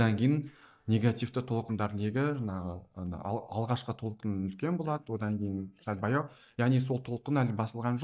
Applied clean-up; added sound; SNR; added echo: neural mask model DeepFilterNet 3.